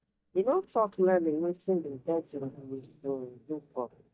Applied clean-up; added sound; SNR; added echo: neural mask model DeepFilterNet 3.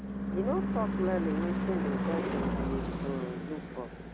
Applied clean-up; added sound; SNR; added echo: none; Car passing by / Engine / Truck; -4 dB; none.